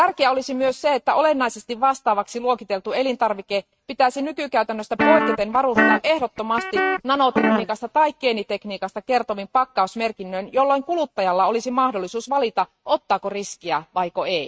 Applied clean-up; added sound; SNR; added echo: neural mask model RNNoise.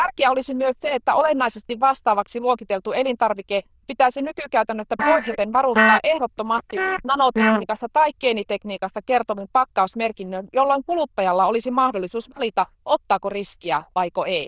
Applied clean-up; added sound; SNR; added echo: neural diffusion model UNIVERSE++.